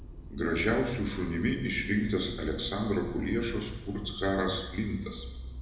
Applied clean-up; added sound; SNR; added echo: none; Motor vehicle (road); 10 dB; reverberation time 0.9 s.